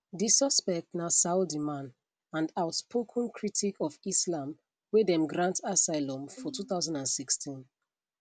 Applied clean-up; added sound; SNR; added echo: none; Bowed string instrument; 19 dB; none.